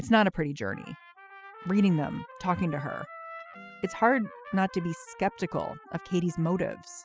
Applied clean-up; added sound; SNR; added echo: classical method spectral subtraction.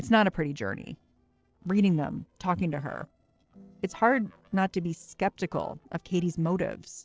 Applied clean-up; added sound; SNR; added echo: neural separator model SepFormer DNS4.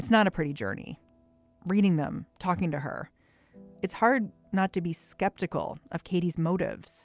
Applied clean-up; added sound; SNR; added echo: none; none; none; none.